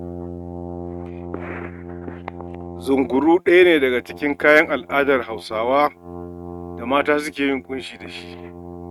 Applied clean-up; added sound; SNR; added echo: neural mask model RNNoise.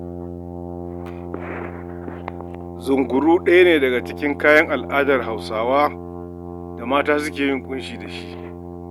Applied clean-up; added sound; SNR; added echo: none; Brass instrument; 11 dB; none.